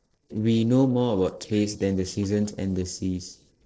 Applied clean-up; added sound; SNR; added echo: neural separator model SepFormer DNS4.